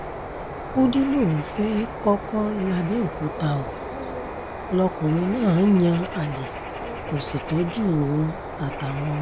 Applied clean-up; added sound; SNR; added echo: none; Bird; 8 dB; none.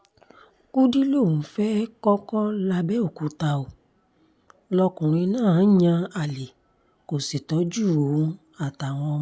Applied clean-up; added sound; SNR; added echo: none; none; none; none.